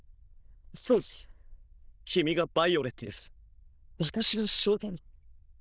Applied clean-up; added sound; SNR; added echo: neural diffusion model UNIVERSE++.